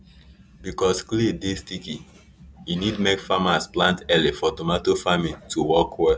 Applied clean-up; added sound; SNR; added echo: none; none; none; none.